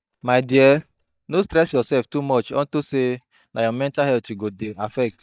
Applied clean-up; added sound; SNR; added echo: neural mask model DeepFilterNet 3.